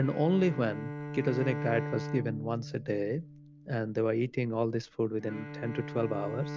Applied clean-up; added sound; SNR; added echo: none; Bowed string instrument; 9 dB; none.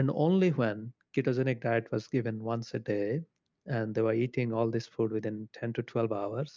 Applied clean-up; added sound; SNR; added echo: none; none; none; none.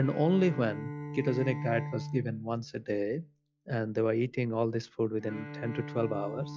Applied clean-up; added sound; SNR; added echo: classical method log-MMSE.